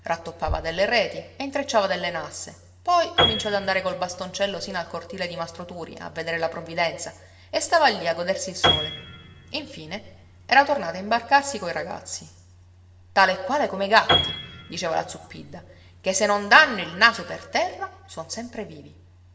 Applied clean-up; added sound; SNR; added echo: none; Piano; 8 dB; reverberation time 1.0 s.